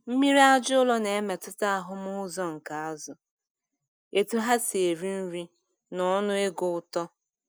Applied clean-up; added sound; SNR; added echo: none; none; none; none.